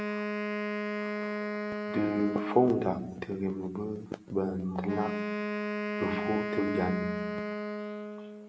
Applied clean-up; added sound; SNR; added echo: none; Wind instrument, woodwind instrument; 2 dB; none.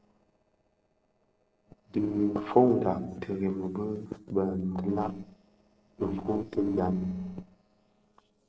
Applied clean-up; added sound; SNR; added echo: neural separator model SepFormer DNS4.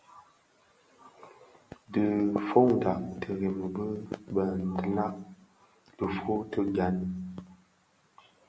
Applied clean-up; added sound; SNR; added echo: none; none; none; none.